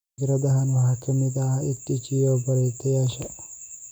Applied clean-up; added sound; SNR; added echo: none; none; none; none.